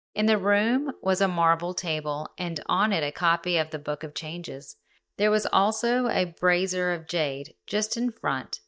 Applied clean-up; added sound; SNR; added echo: neural mask model DeepFilterNet 3.